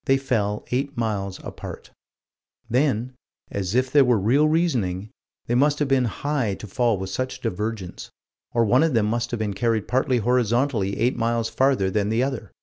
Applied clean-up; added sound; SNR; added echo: none; none; none; none.